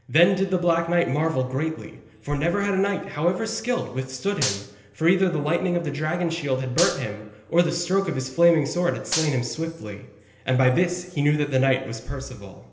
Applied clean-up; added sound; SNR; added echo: none; Gunshot, gunfire; 9 dB; reverberation time 1.4 s.